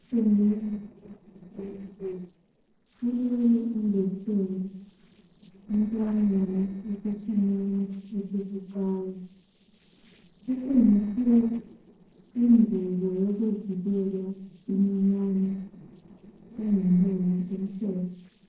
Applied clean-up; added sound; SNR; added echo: neural separator model SepFormer DNS4.